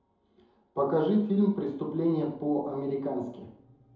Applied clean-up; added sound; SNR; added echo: none; none; none; reverberation time 2.6 s.